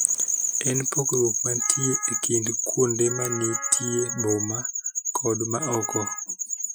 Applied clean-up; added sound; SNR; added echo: classical method Wiener filter.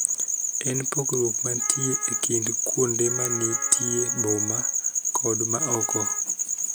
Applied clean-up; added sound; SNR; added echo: none; Wind instrument, woodwind instrument + Wind instrument, woodwind instrument; 19 dB; none.